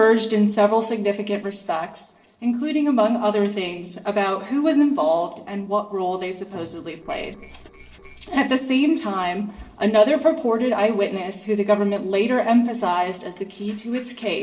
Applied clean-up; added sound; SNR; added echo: neural separator model SepFormer DNS4.